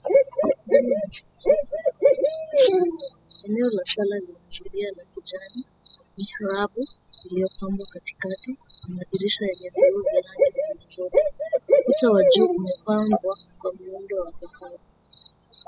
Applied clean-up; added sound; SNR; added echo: classical method spectral subtraction.